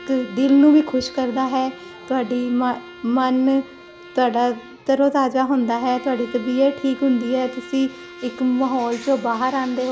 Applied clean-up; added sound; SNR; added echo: none; Bowed string instrument; 19 dB; none.